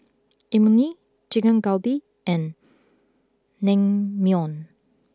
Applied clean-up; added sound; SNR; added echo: none; none; none; none.